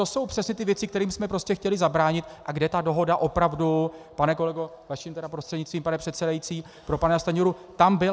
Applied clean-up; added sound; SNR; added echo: none; none; none; none.